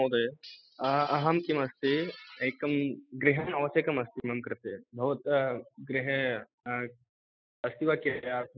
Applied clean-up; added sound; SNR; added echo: classical method spectral subtraction.